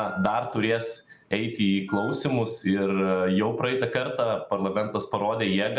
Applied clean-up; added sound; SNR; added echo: none; Wind instrument, woodwind instrument; 15 dB; none.